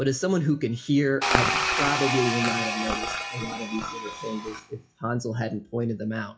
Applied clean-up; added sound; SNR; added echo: classical method WPE with log-MMSE.